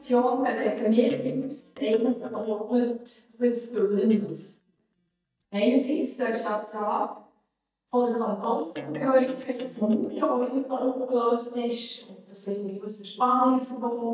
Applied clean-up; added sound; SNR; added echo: neural mask model DeepFilterNet 3.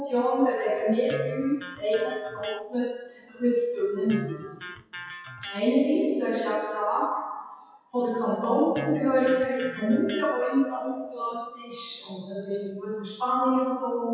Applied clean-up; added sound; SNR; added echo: classical method WPE with log-MMSE.